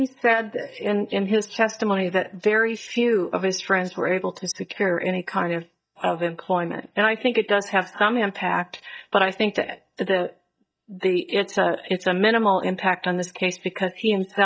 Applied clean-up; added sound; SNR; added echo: neural mask model DeepFilterNet 3.